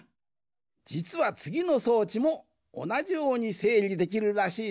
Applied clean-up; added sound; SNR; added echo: none; none; none; none.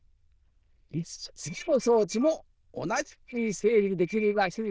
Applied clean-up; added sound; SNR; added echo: neural diffusion model UNIVERSE++.